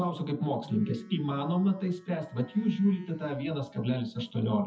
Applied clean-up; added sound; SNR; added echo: classical method WPE with log-MMSE.